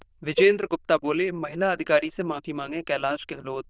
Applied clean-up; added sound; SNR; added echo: neural diffusion model UNIVERSE++.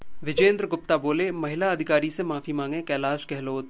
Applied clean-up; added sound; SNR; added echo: none; Cowbell; 10 dB; none.